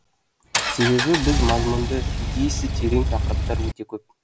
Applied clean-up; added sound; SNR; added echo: none; Engine; -2 dB; none.